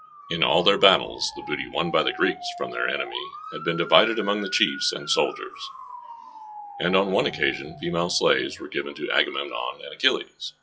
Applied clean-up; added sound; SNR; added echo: classical method WPE with log-MMSE.